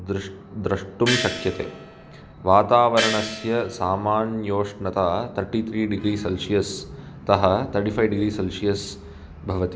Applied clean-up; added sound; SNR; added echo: none; Gong; 7 dB; none.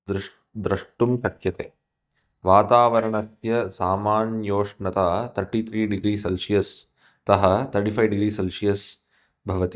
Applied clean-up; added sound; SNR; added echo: neural mask model DeepFilterNet 3.